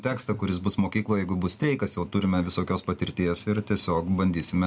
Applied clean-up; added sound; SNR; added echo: none; none; none; none.